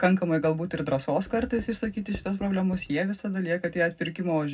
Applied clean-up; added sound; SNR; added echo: none; Writing; 17 dB; reverberation time 0.3 s.